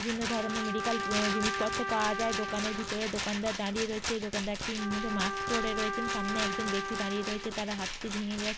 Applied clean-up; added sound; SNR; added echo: none; Trumpet + Rattle; 1 dB; none.